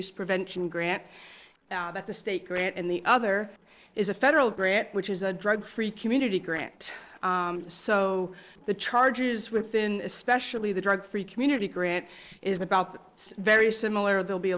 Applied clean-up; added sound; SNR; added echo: neural separator model SepFormer DNS4.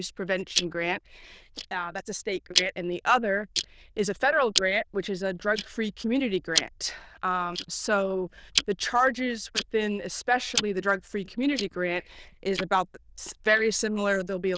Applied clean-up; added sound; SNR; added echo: neural diffusion model UNIVERSE++.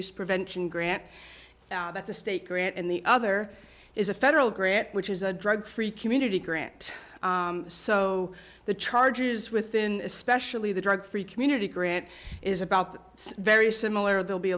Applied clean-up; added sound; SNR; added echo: none; none; none; none.